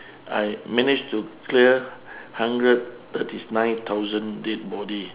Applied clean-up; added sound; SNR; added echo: none; none; none; none.